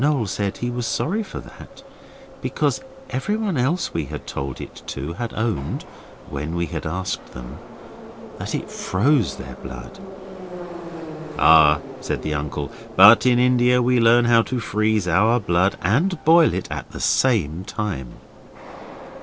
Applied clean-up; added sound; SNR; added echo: none; Subway, metro, underground; 16 dB; none.